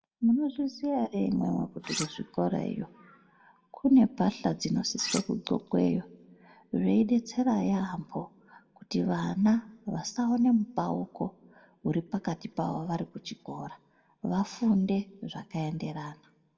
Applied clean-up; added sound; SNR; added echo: none; Cutlery, silverware; 8 dB; reverberation time 0.3 s.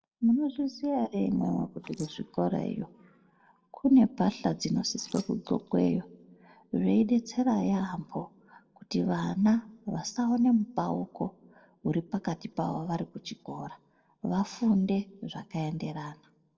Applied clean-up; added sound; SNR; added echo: neural separator model SepFormer DNS4.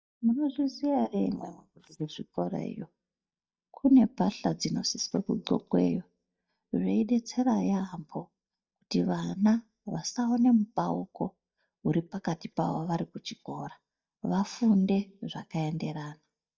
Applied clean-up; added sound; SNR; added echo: neural mask model DeepFilterNet 3.